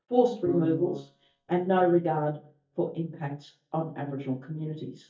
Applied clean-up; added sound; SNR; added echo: neural mask model DeepFilterNet 3.